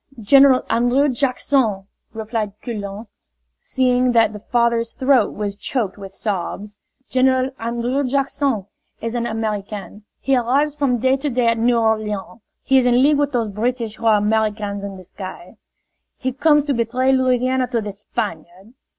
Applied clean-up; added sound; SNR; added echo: none; none; none; none.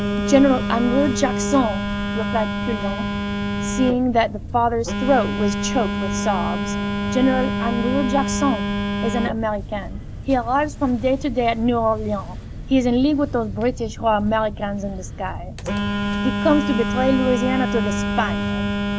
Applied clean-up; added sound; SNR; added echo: none; Telephone; 3 dB; none.